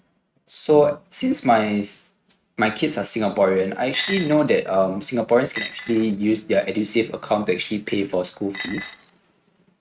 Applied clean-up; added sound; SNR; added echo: neural mask model RNNoise.